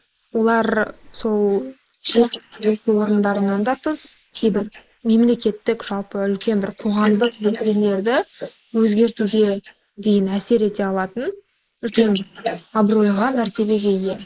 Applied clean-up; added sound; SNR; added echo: neural mask model Resemble Enhance denoiser.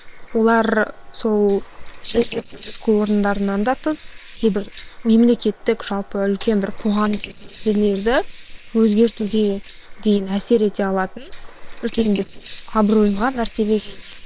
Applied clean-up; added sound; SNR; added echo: neural separator model SepFormer WHAM!.